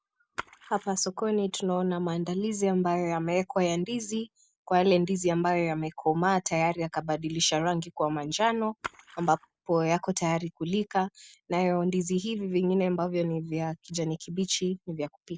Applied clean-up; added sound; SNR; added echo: none; Splash, splatter; 18 dB; none.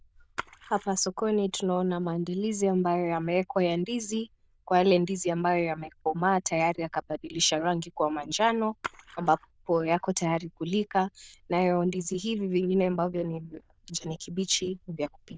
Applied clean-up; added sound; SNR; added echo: neural diffusion model UNIVERSE++.